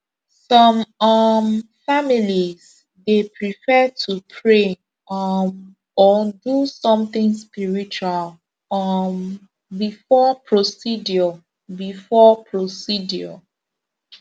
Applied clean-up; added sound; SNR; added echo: none; none; none; none.